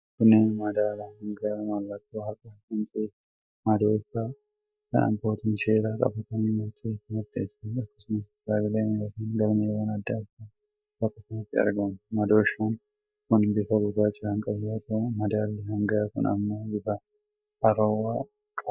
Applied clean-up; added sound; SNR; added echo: neural mask model DeepFilterNet 3.